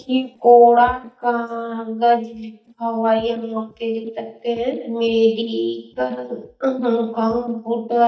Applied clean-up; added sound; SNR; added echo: neural mask model DeepFilterNet 3.